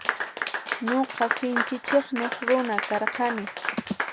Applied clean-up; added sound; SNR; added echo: none; Applause / Clapping; 2 dB; none.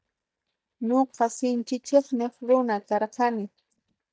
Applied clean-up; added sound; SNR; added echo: neural mask model DeepFilterNet 3.